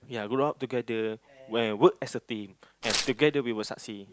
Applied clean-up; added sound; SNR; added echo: none; Tearing; 7 dB; none.